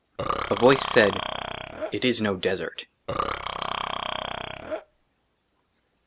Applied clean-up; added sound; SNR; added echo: none; Burping, eructation; 3 dB; none.